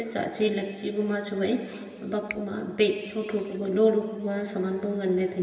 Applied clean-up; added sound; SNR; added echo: none; Finger snapping; 19 dB; reverberation time 2.6 s.